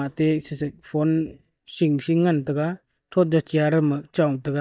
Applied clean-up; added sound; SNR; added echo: neural mask model DeepFilterNet 3.